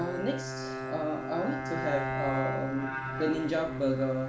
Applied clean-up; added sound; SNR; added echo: none; Bowed string instrument; 3 dB; reverberation time 0.4 s.